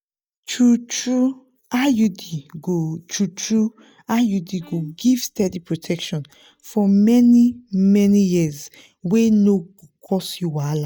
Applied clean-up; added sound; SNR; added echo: neural mask model DeepFilterNet 3.